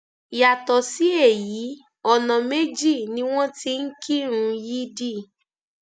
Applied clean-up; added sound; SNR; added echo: none; none; none; none.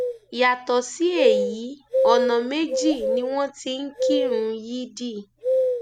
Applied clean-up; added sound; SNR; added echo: none; Bird vocalization, bird call, bird song; 1 dB; none.